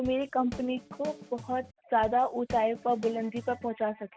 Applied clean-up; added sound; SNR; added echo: none; Drum kit; 15 dB; none.